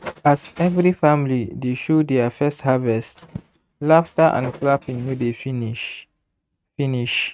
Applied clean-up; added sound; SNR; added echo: neural mask model RNNoise.